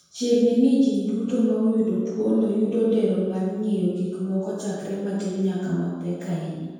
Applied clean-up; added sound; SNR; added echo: none; none; none; reverberation time 1.2 s.